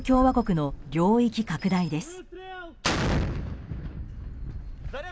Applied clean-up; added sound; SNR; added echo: none; none; none; none.